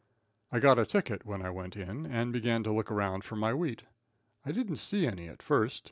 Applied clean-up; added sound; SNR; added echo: none; none; none; none.